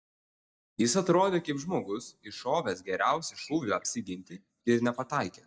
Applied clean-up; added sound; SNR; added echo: neural mask model DeepFilterNet 3.